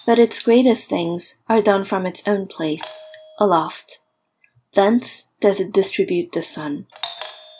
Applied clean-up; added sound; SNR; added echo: none; Doorbell; 18 dB; none.